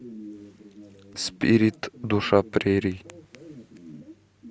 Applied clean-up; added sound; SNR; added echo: none; none; none; none.